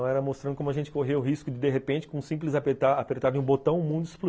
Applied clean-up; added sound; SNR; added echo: none; none; none; none.